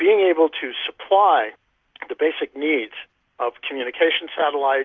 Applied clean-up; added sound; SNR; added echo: none; none; none; none.